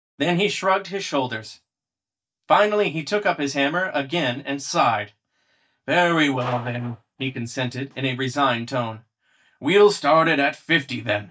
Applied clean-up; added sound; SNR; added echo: neural mask model DeepFilterNet 3.